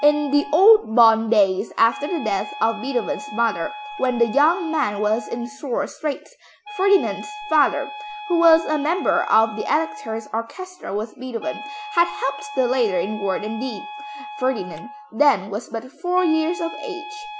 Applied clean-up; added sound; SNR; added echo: none; Wind instrument, woodwind instrument; 14 dB; none.